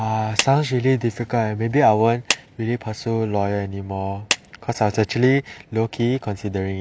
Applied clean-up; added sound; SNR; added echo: none; Clapping; 9 dB; none.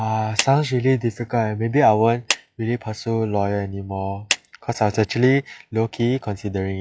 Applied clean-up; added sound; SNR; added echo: classical method log-MMSE.